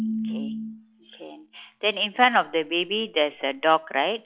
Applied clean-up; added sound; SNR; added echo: classical method log-MMSE.